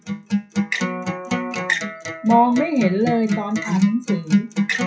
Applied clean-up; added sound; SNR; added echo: classical method WPE with log-MMSE.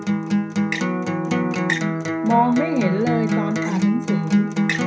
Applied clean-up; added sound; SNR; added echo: none; Acoustic guitar; -3 dB; reverberation time 0.4 s.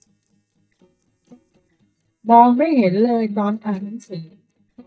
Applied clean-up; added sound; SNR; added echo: neural mask model DeepFilterNet 3.